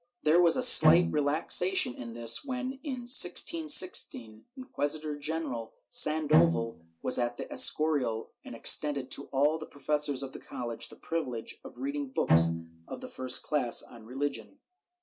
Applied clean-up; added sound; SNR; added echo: none; Bowed string instrument; 0 dB; none.